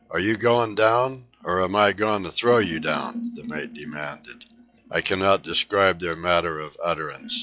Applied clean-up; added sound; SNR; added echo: classical method log-MMSE.